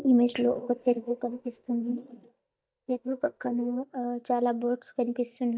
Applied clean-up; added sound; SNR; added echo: neural mask model DeepFilterNet 3.